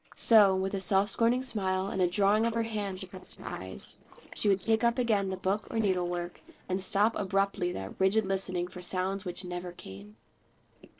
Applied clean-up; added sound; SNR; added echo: neural separator model SepFormer DNS4.